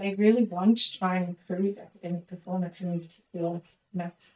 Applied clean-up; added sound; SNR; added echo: neural mask model DeepFilterNet 3.